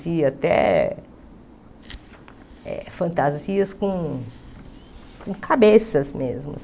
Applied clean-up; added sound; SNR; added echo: none; none; none; none.